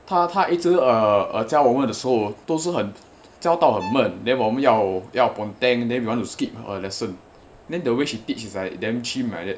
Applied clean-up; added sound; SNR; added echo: none; Bowed string instrument; 17 dB; none.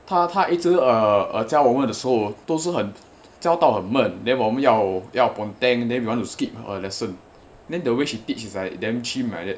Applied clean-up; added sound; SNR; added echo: none; none; none; none.